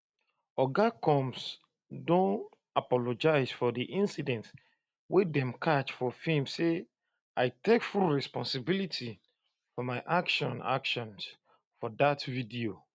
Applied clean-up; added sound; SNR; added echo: none; none; none; none.